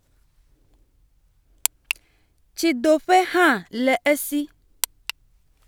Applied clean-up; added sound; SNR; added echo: none; none; none; none.